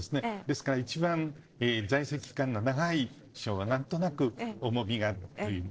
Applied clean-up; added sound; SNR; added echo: neural separator model SepFormer DNS4.